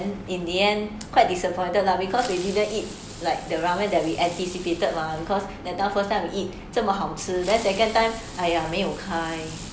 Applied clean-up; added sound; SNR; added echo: none; Fireworks; 19 dB; none.